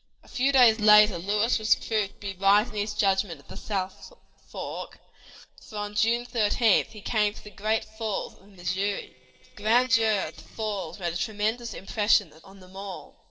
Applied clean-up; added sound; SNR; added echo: neural separator model SepFormer DNS4.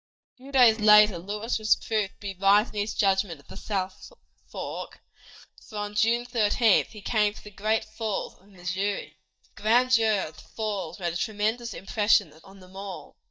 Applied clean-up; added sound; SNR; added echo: neural mask model DeepFilterNet 3.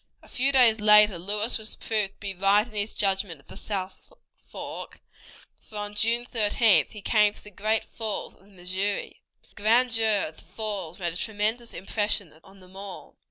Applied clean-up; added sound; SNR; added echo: none; none; none; none.